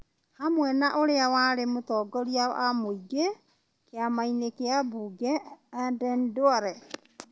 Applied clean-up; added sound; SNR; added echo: none; none; none; none.